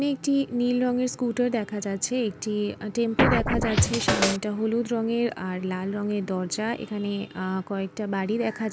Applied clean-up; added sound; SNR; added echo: none; Scratching (performance technique); -3 dB; none.